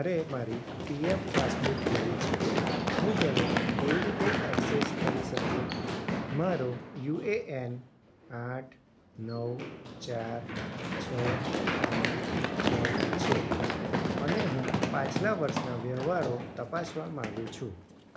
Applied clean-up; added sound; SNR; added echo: none; Run; -3 dB; none.